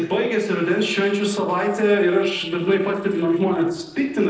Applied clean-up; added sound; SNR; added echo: neural separator model SepFormer DNS4.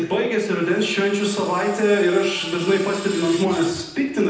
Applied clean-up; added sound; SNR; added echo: none; Screech; 17 dB; reverberation time 0.9 s.